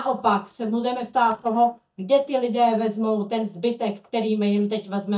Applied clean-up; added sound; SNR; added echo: neural mask model DeepFilterNet 3.